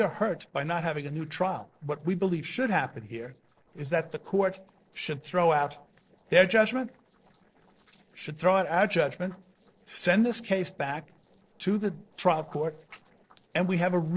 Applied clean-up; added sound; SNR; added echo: neural separator model SepFormer DNS4.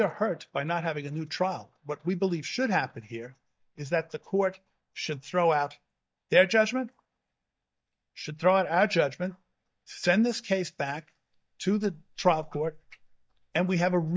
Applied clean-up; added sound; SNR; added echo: neural mask model DeepFilterNet 3.